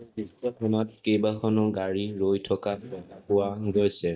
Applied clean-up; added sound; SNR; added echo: neural mask model DeepFilterNet 3.